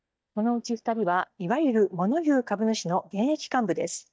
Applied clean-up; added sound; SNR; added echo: neural mask model DeepFilterNet 3.